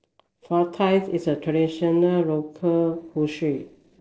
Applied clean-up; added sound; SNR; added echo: neural separator model SepFormer DNS4.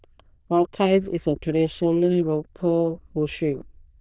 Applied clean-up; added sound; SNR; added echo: neural diffusion model UNIVERSE++.